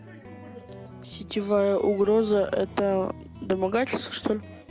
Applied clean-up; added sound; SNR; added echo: none; Guitar; 17 dB; none.